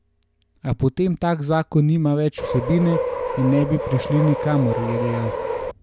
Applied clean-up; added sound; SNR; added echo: none; Subway, metro, underground; 4 dB; none.